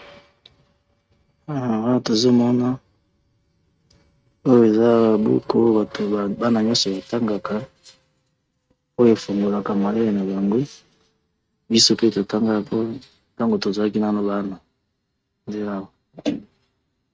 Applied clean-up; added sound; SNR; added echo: neural mask model RNNoise.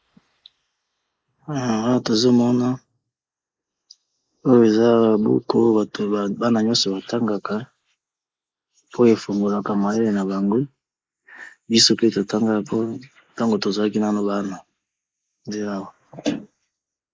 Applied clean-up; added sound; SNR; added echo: neural mask model Resemble Enhance denoiser.